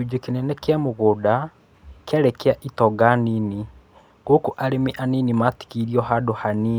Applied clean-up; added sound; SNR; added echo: none; none; none; none.